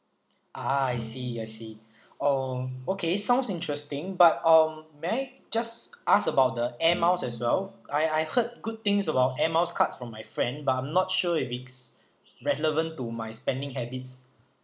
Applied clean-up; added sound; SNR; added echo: none; Bowed string instrument; 19 dB; none.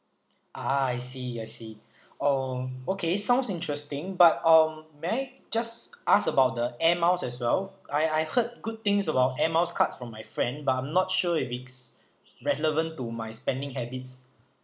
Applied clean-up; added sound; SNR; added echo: none; none; none; none.